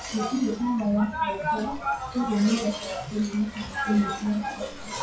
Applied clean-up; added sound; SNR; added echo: classical method WPE with log-MMSE.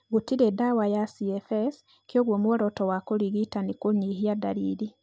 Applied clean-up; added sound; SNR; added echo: none; none; none; none.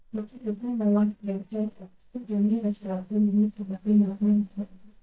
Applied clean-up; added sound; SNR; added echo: neural mask model DeepFilterNet 3.